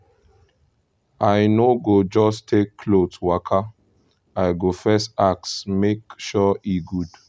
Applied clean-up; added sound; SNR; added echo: none; none; none; none.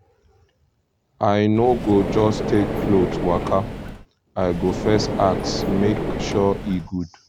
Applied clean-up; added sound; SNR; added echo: none; Car; 4 dB; none.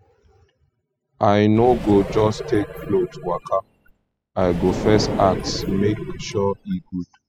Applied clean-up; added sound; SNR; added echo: classical method spectral subtraction.